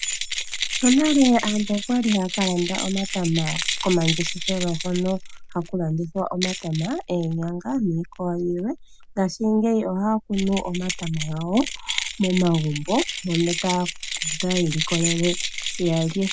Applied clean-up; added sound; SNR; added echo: none; Keys jangling; 6 dB; none.